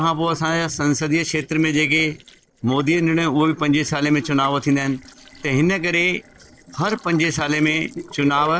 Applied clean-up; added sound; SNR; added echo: neural separator model SepFormer DNS4.